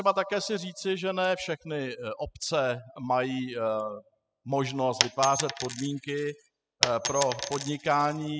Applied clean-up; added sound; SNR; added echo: classical method spectral subtraction.